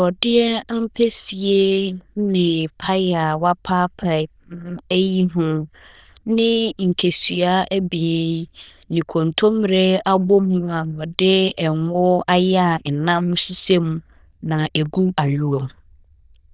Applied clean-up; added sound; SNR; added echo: neural diffusion model UNIVERSE++.